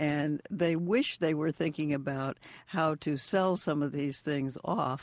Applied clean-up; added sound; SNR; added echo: none; none; none; none.